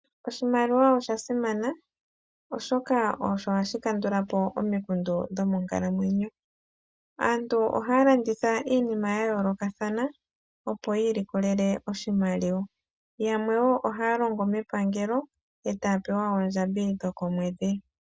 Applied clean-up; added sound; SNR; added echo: none; none; none; none.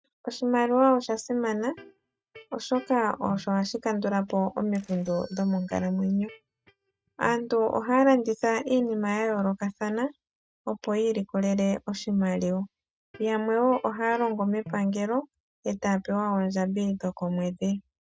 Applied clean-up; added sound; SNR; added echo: neural mask model RNNoise.